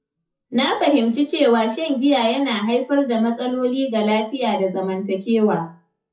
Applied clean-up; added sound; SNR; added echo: classical method WPE with log-MMSE.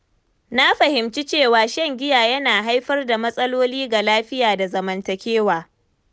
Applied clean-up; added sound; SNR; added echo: none; none; none; none.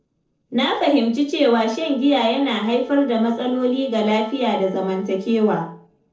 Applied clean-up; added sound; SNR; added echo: neural separator model SepFormer DNS4.